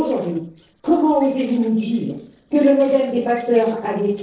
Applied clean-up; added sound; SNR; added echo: neural separator model SepFormer DNS4.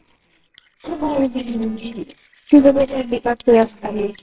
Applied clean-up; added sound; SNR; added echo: neural separator model SepFormer WHAMR!.